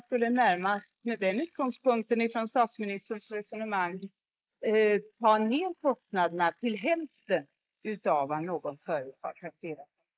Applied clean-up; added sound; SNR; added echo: neural mask model Resemble Enhance denoiser.